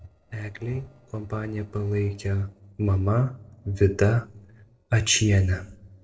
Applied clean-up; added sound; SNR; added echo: neural separator model SepFormer DNS4.